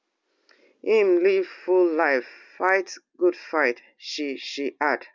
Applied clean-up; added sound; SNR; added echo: none; none; none; none.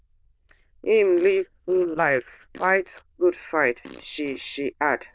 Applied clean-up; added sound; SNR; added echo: neural diffusion model UNIVERSE++.